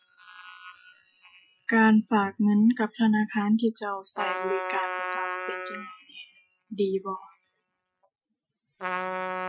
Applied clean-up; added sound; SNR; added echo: classical method Wiener filter.